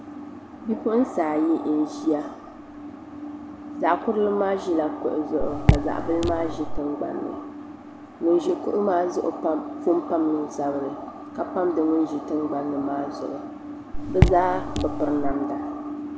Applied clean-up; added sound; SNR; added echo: none; Raindrop / Drip; -2 dB; none.